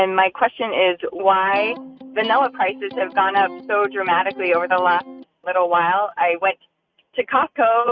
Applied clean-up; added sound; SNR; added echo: neural mask model RNNoise.